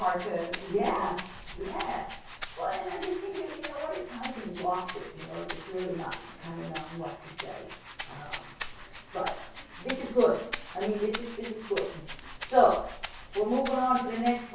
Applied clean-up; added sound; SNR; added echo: none; Rattle (instrument); 3 dB; reverberation time 0.6 s.